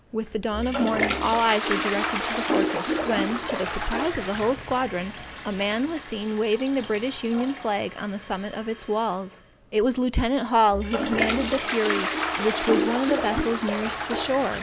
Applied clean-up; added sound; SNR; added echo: none; Toilet flush; 4 dB; none.